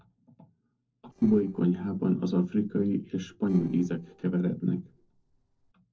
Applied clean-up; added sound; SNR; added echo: neural separator model SepFormer DNS4.